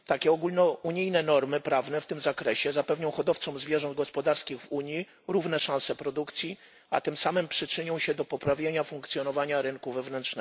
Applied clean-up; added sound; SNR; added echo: none; none; none; none.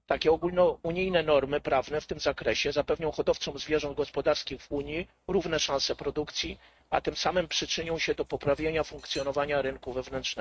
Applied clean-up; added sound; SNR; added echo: neural mask model RNNoise.